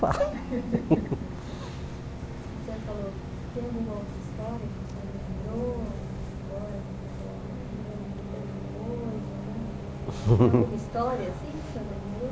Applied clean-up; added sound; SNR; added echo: none; Bus; 5 dB; none.